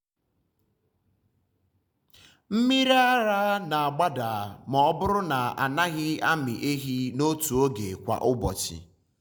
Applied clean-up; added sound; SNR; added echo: none; none; none; none.